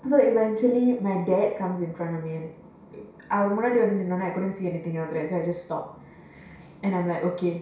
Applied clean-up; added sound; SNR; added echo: none; none; none; reverberation time 0.6 s.